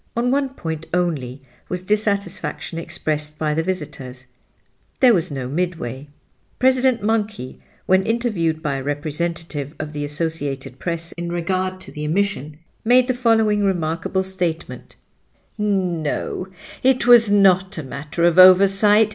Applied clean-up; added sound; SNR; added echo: none; none; none; none.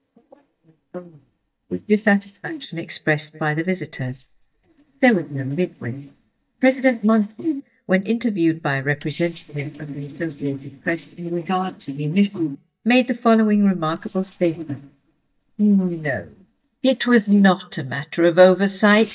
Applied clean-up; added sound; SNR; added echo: neural mask model DeepFilterNet 3.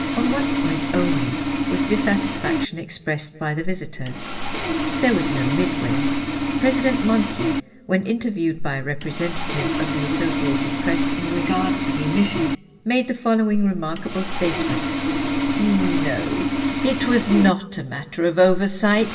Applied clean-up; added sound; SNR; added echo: none; Sawing; 1 dB; reverberation time 2.4 s.